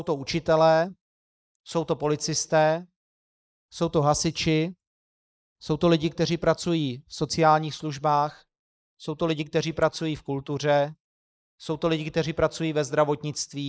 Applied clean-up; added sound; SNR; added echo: neural mask model Resemble Enhance denoiser.